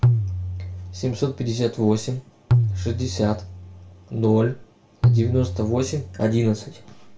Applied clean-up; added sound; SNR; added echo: none; Tabla; 1 dB; reverberation time 0.3 s.